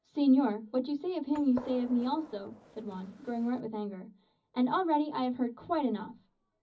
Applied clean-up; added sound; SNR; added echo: none; Gunshot, gunfire; 17 dB; reverberation time 0.4 s.